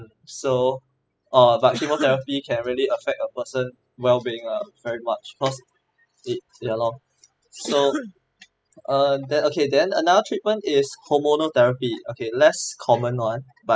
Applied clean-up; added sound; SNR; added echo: classical method spectral subtraction.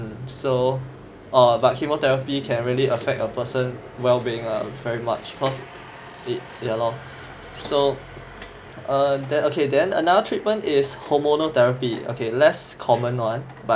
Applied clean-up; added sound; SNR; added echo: none; none; none; none.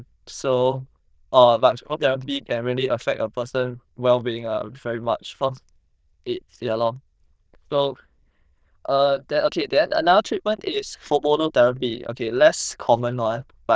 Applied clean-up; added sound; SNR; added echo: neural diffusion model UNIVERSE++.